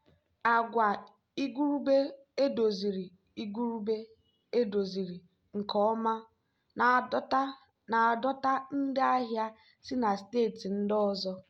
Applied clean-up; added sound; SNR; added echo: none; none; none; none.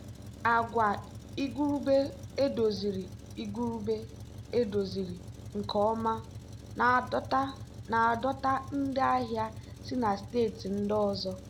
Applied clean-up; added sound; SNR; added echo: none; Truck; 13 dB; none.